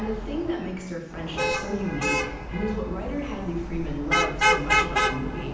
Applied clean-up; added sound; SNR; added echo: none; Traffic noise, roadway noise / Vehicle horn, car horn, honking; -4 dB; reverberation time 0.9 s.